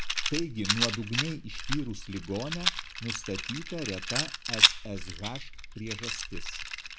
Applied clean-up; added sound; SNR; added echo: none; Rattle; -5 dB; none.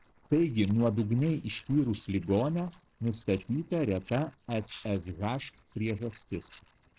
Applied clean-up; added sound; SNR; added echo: neural separator model SepFormer DNS4.